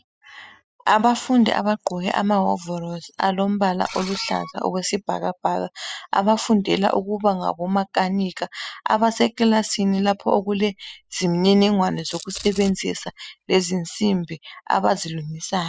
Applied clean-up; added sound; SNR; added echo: classical method spectral subtraction.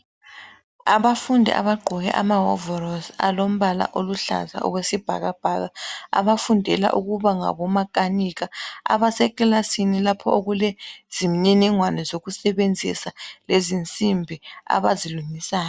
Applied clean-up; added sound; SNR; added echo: none; none; none; none.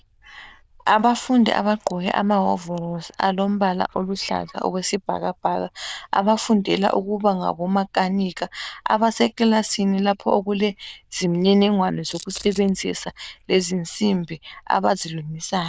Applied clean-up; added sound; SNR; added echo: neural diffusion model UNIVERSE++.